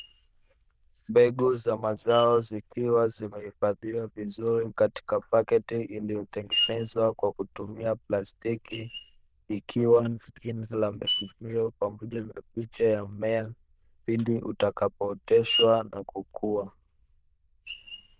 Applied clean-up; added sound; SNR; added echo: neural diffusion model UNIVERSE++.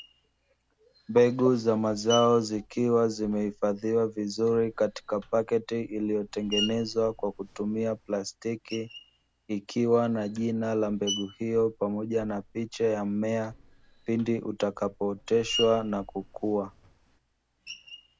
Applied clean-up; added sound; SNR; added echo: none; Screech; 15 dB; none.